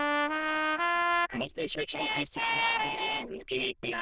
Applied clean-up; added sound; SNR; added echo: neural diffusion model UNIVERSE++.